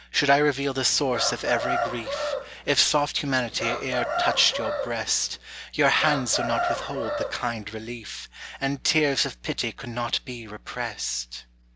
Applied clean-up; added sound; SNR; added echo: none; Chicken, rooster; 4 dB; none.